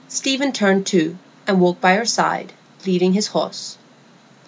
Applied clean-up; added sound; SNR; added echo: none; none; none; none.